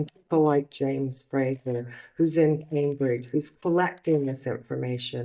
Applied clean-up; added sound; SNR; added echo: neural mask model DeepFilterNet 3.